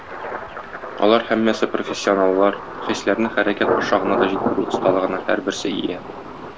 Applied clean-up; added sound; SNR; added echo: none; Thunder; 6 dB; none.